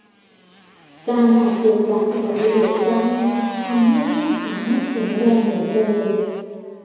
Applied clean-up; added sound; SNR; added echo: none; Motorcycle; 13 dB; reverberation time 2.2 s.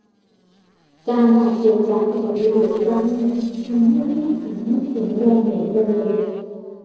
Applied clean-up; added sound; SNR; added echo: neural separator model SepFormer DNS4.